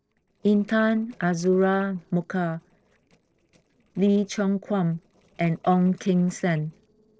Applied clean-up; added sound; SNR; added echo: neural separator model SepFormer DNS4.